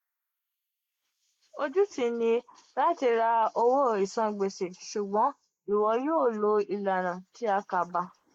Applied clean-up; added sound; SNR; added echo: neural mask model Resemble Enhance denoiser.